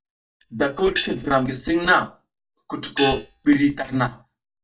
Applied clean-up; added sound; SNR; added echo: neural mask model DeepFilterNet 3.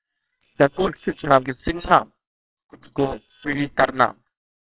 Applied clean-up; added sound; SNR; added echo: neural separator model SepFormer WHAMR!.